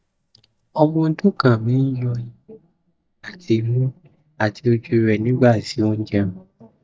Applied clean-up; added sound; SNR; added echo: neural mask model DeepFilterNet 3.